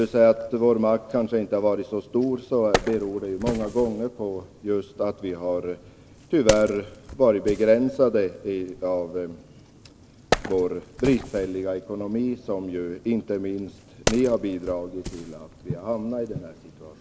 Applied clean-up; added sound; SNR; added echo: none; Wood; 11 dB; none.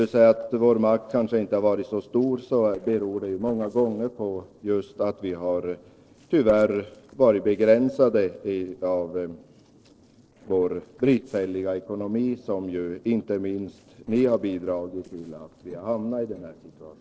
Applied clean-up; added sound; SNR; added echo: neural separator model SepFormer DNS4.